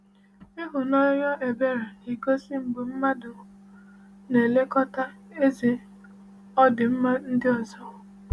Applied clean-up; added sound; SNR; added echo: none; none; none; none.